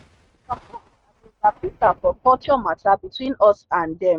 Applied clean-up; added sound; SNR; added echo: neural mask model RNNoise.